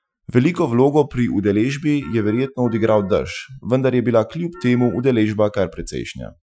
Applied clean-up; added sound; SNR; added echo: classical method Wiener filter.